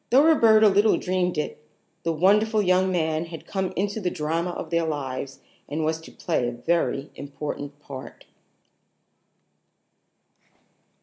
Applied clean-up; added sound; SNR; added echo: none; none; none; none.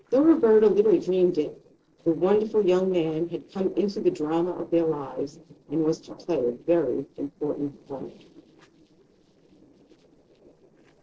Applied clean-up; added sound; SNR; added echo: neural separator model SepFormer DNS4.